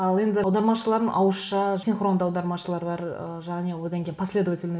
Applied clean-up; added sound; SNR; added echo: none; none; none; none.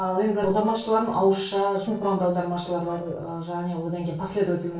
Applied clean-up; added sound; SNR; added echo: neural separator model SepFormer DNS4.